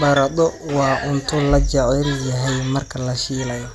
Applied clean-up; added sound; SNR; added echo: none; Bowed string instrument; 17 dB; none.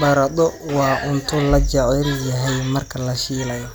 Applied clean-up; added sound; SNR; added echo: none; none; none; none.